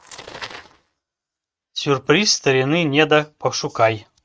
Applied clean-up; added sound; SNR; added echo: neural mask model RNNoise.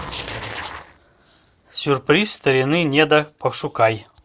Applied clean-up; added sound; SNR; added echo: neural separator model SepFormer DNS4.